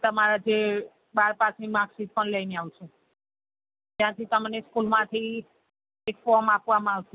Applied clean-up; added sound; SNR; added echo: none; none; none; none.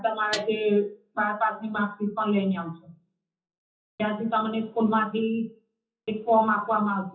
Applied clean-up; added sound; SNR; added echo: classical method WPE with log-MMSE.